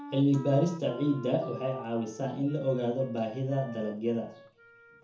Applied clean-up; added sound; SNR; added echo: none; Wind instrument, woodwind instrument; 16 dB; reverberation time 0.7 s.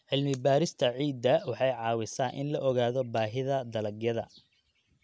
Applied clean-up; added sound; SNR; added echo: none; none; none; none.